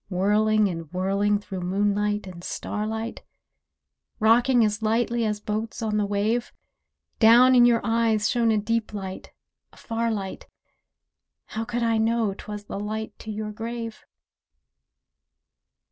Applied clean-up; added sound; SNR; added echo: none; none; none; none.